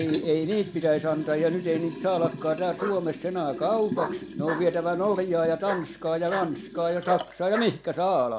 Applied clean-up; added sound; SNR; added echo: none; Liquid + Bark; 10 dB; none.